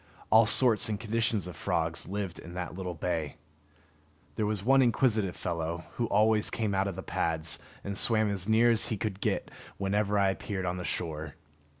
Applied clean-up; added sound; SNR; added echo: none; none; none; none.